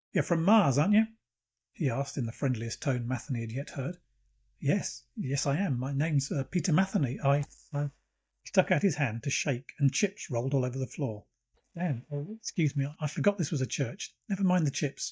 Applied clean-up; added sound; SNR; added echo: neural mask model DeepFilterNet 3.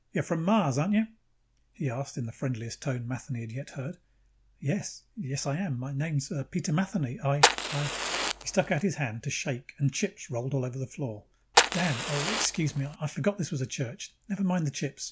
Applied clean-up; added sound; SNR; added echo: none; Fire; -2 dB; none.